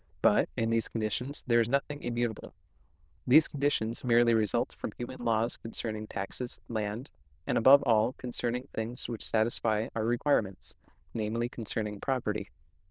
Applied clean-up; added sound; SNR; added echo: neural diffusion model UNIVERSE++.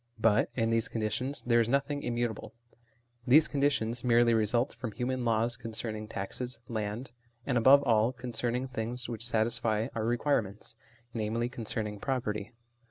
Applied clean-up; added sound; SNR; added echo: none; none; none; none.